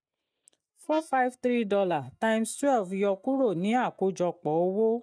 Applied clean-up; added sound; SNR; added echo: neural mask model DeepFilterNet 3.